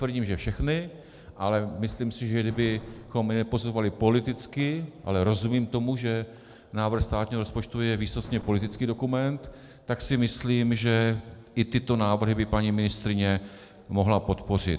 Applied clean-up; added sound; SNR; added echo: none; Explosion; 20 dB; none.